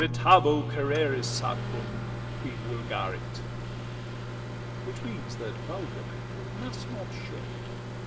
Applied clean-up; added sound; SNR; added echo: none; Microwave oven; 3 dB; reverberation time 2.7 s.